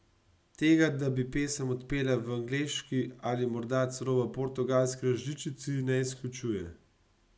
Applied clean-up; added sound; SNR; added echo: none; none; none; none.